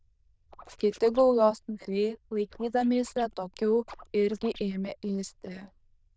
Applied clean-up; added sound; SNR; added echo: neural diffusion model UNIVERSE++.